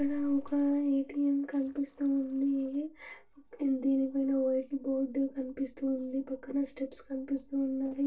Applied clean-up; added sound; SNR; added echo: neural separator model SepFormer DNS4.